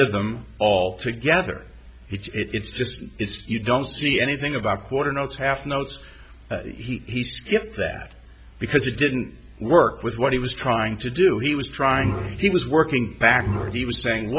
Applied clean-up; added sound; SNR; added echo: none; Bowed string instrument; 6 dB; none.